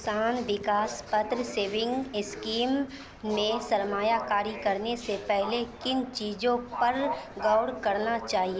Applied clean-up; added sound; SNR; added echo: none; Livestock, farm animals, working animals; 12 dB; none.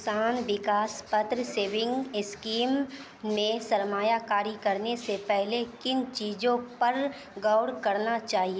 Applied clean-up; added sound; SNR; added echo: none; none; none; none.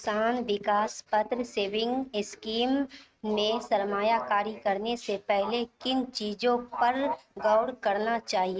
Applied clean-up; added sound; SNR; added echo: neural mask model RNNoise.